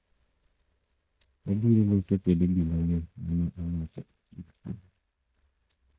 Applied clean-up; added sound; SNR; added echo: neural mask model DeepFilterNet 3.